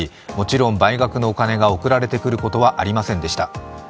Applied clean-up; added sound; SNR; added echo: none; none; none; none.